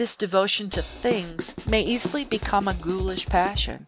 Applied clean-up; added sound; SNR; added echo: none; Drum kit; 6 dB; none.